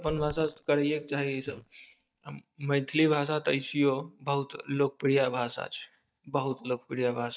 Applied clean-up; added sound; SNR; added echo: neural mask model DeepFilterNet 3.